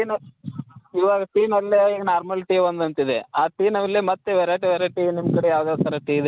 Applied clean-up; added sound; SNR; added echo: none; none; none; none.